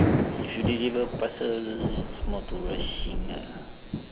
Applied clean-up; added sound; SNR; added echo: none; Thunder / Rain; -3 dB; none.